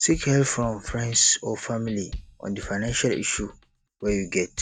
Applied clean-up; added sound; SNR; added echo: neural mask model DeepFilterNet 3.